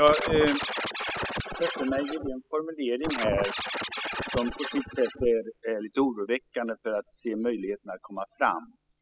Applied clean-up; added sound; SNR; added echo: classical method spectral subtraction.